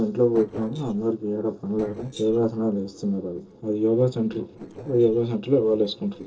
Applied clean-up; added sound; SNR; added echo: neural separator model SepFormer DNS4.